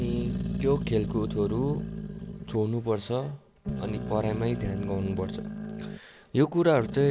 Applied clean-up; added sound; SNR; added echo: none; Growling; 6 dB; none.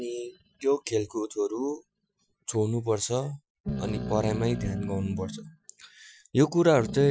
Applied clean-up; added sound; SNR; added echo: classical method Wiener filter.